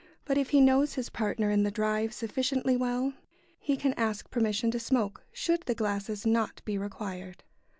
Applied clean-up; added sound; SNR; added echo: none; none; none; none.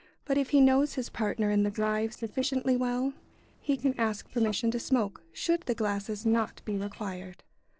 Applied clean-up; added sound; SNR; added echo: neural separator model SepFormer DNS4.